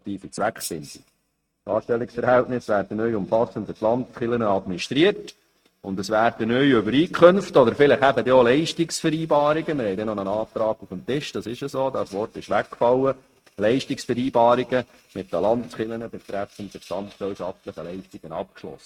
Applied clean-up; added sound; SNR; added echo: neural mask model RNNoise.